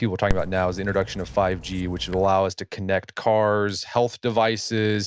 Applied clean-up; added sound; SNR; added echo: none; Dog; 8 dB; none.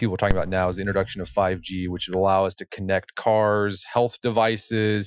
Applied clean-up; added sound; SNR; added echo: classical method Wiener filter.